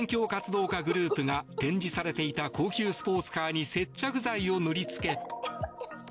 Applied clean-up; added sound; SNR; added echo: none; Cough; 12 dB; none.